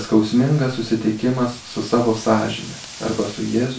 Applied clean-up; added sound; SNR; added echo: none; Wind; 19 dB; reverberation time 0.3 s.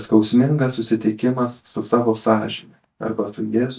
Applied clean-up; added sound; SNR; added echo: neural mask model DeepFilterNet 3.